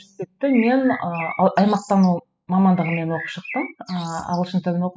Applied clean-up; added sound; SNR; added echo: classical method spectral subtraction.